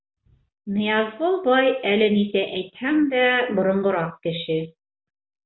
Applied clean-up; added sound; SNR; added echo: none; none; none; none.